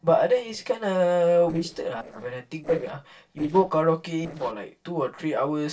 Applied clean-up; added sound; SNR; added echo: neural separator model SepFormer DNS4.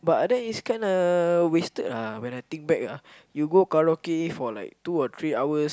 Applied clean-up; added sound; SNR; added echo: none; none; none; none.